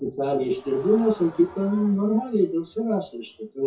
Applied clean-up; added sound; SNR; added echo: classical method WPE with log-MMSE.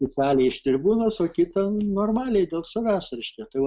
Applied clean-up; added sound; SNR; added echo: none; none; none; none.